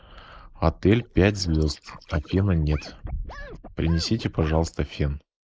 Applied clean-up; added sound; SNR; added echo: neural mask model Resemble Enhance denoiser.